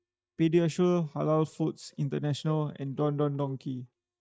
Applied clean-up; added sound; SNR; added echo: neural mask model DeepFilterNet 3.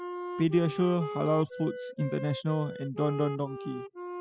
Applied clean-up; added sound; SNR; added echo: classical method spectral subtraction.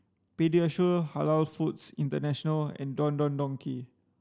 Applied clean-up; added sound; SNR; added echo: none; none; none; none.